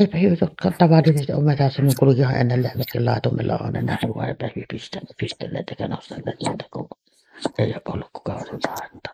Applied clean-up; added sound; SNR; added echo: neural mask model Resemble Enhance denoiser.